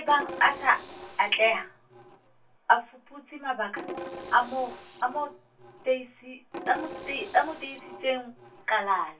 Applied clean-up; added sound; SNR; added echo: none; Percussion; 13 dB; reverberation time 0.2 s.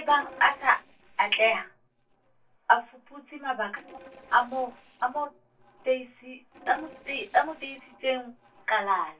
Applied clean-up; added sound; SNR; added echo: neural separator model SepFormer DNS4.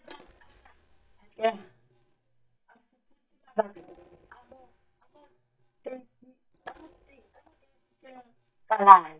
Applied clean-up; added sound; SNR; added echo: neural mask model DeepFilterNet 3.